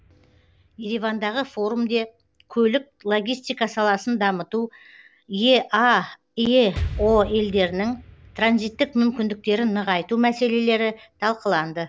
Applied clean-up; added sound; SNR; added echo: none; Explosion; 17 dB; none.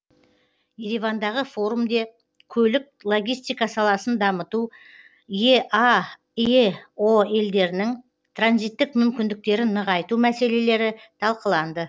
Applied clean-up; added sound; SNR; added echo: none; none; none; none.